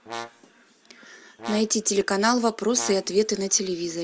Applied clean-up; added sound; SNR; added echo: none; Brass instrument; 16 dB; none.